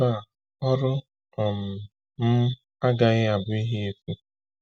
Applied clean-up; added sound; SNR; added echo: none; none; none; none.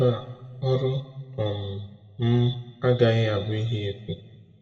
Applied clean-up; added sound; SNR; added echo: none; none; none; reverberation time 1.0 s.